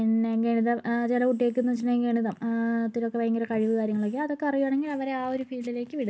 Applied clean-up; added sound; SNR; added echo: none; none; none; none.